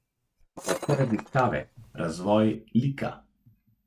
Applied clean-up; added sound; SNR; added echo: neural mask model RNNoise.